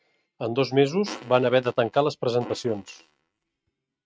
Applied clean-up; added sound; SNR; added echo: neural mask model RNNoise.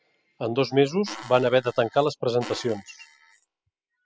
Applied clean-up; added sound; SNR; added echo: classical method spectral subtraction.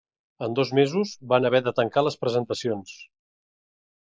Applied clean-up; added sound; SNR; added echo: neural mask model Resemble Enhance denoiser.